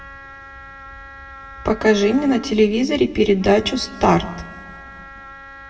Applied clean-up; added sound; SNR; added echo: none; Wind instrument, woodwind instrument; 19 dB; reverberation time 1.0 s.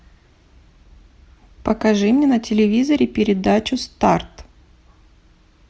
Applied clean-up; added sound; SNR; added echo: none; none; none; none.